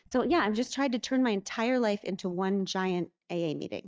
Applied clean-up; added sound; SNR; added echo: neural mask model DeepFilterNet 3.